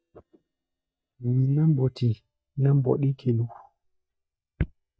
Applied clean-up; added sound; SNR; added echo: neural mask model DeepFilterNet 3.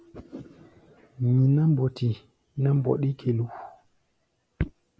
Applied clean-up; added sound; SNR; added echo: none; none; none; none.